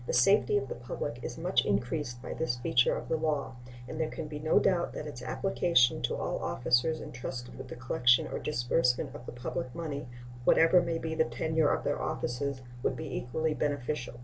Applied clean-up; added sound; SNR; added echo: none; none; none; none.